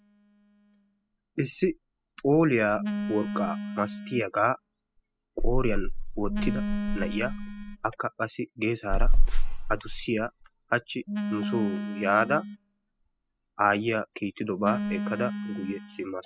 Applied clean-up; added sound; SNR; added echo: classical method spectral subtraction.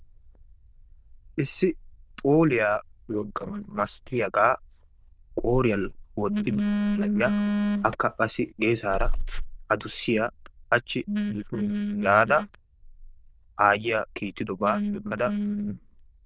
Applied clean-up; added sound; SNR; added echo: neural diffusion model UNIVERSE++.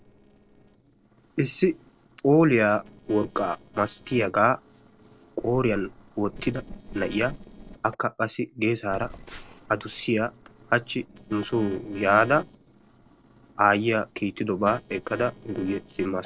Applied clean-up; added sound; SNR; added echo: neural separator model SepFormer DNS4.